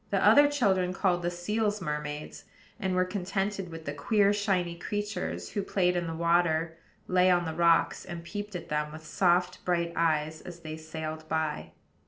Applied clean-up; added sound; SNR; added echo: none; none; none; none.